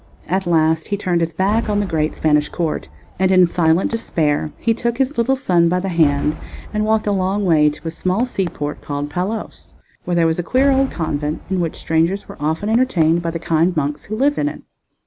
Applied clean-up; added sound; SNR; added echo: none; Cheering / Fireworks; 16 dB; none.